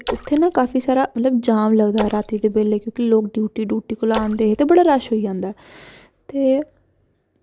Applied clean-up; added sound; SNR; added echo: none; Splash, splatter; 13 dB; none.